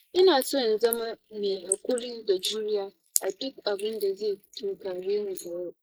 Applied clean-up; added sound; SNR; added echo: neural mask model Resemble Enhance denoiser.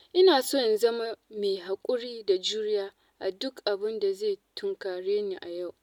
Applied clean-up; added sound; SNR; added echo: none; none; none; none.